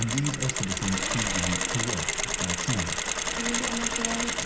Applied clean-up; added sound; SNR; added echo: none; Mechanisms; -3 dB; reverberation time 0.5 s.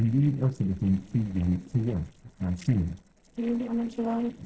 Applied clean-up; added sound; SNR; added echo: neural separator model SepFormer DNS4.